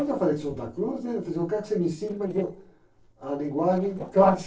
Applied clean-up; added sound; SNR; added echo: neural separator model SepFormer DNS4.